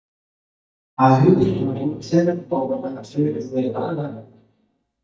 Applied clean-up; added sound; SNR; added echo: neural mask model DeepFilterNet 3.